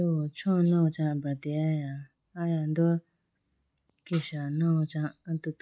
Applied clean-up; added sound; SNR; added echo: neural mask model Resemble Enhance denoiser.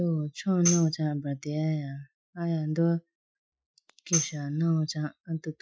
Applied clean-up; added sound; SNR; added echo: classical method Wiener filter.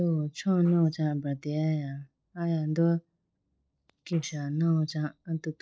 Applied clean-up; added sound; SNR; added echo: neural separator model SepFormer DNS4.